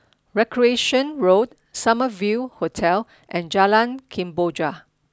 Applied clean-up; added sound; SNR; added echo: none; none; none; none.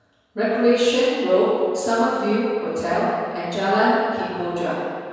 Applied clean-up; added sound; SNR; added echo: none; none; none; reverberation time 1.9 s.